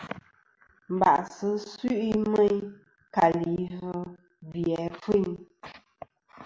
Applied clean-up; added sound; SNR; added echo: none; none; none; none.